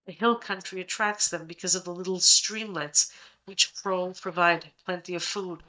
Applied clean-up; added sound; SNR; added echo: neural mask model DeepFilterNet 3.